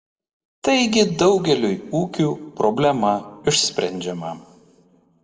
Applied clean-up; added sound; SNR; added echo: none; none; none; reverberation time 1.1 s.